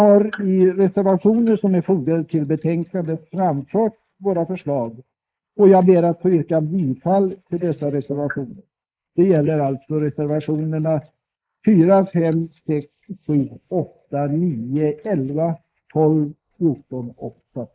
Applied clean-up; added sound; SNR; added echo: neural mask model Resemble Enhance denoiser.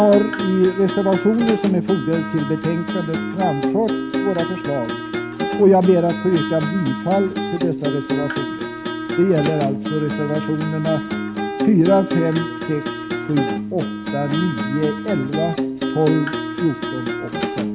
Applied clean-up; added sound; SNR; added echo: none; Acoustic guitar; 4 dB; none.